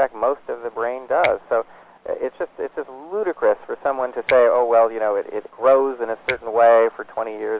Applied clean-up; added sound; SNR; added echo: none; Finger snapping; 17 dB; none.